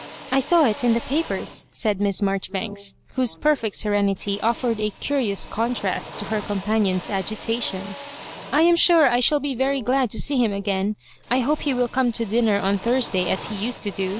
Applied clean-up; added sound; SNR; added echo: none; Drill; 17 dB; none.